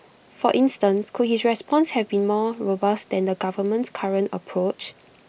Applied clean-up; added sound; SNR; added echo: none; none; none; none.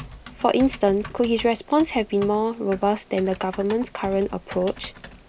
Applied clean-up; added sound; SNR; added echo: none; Typing; 17 dB; none.